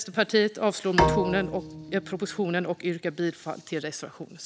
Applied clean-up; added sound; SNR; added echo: none; Bowed string instrument; 2 dB; none.